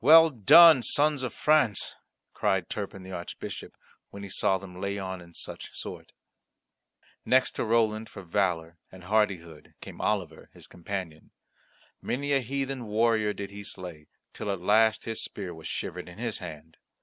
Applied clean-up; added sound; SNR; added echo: none; none; none; none.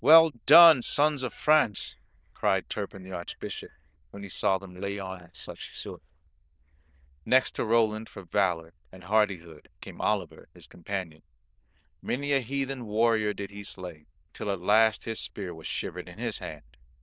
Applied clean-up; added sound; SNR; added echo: neural diffusion model UNIVERSE++.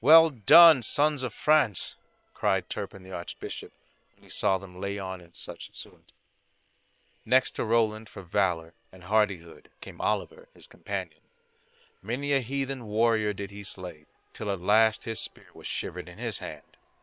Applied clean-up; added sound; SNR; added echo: neural separator model SepFormer WHAM!.